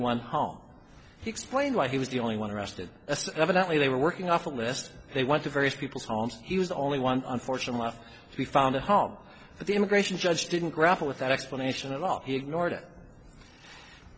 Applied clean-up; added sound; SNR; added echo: none; none; none; none.